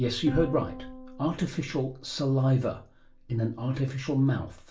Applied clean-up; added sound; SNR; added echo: none; Plucked string instrument; 16 dB; reverberation time 0.3 s.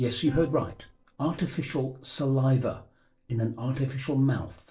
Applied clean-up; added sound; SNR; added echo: neural separator model SepFormer DNS4.